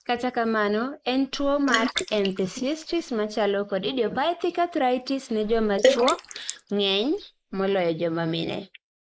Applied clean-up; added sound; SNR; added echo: neural mask model Resemble Enhance denoiser.